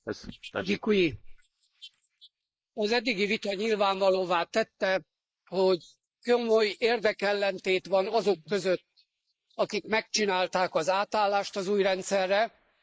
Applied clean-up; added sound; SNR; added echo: neural mask model Resemble Enhance denoiser.